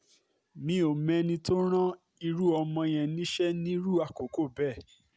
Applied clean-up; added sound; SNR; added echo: none; none; none; none.